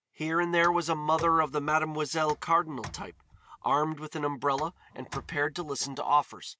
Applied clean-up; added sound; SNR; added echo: none; Tick + Cowbell; 18 dB; none.